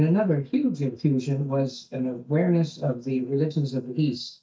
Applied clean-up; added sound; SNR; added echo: neural mask model DeepFilterNet 3.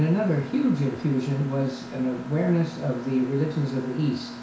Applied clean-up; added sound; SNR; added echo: none; Mechanisms; 13 dB; reverberation time 0.6 s.